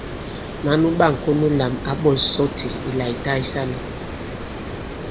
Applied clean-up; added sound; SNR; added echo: none; Water; 9 dB; none.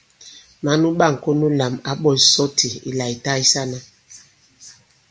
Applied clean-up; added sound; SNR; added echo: none; none; none; none.